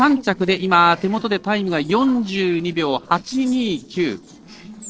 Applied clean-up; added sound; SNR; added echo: neural separator model SepFormer DNS4.